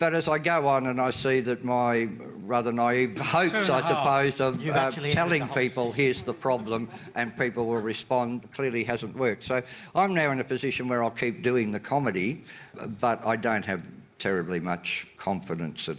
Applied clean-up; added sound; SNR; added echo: none; none; none; none.